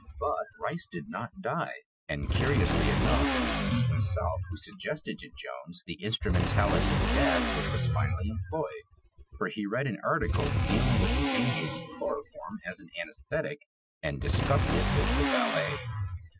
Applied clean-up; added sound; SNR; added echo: classical method Wiener filter.